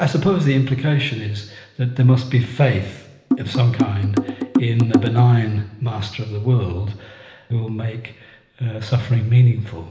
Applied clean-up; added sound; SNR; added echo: none; Drum; 2 dB; reverberation time 1.1 s.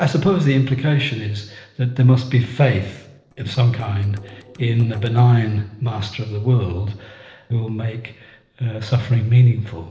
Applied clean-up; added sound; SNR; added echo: neural separator model SepFormer DNS4.